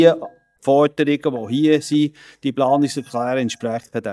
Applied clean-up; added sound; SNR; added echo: neural mask model DeepFilterNet 3.